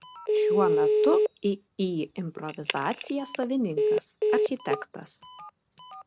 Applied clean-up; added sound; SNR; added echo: none; Telephone; -4 dB; none.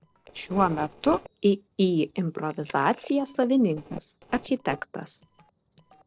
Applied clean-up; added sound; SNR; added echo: neural separator model SepFormer DNS4.